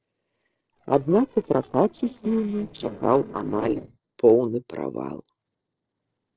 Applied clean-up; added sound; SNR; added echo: neural separator model SepFormer DNS4.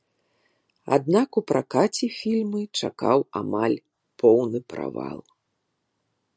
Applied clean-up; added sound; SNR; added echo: none; none; none; none.